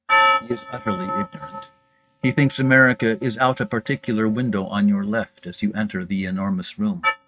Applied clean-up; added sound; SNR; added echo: neural mask model RNNoise.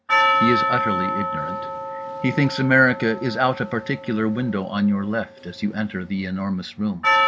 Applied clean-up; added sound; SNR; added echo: none; Percussion; 2 dB; none.